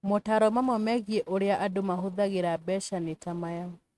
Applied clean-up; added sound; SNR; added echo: neural mask model RNNoise.